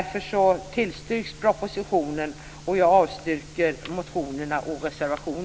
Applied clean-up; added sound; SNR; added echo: none; none; none; none.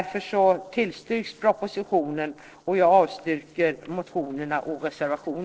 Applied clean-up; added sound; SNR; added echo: neural separator model SepFormer DNS4.